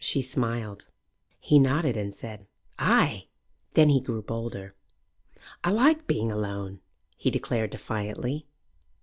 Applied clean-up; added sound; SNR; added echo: none; none; none; none.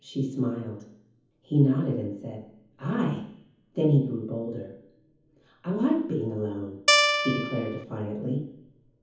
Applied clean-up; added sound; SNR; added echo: none; Guitar; -5 dB; reverberation time 0.7 s.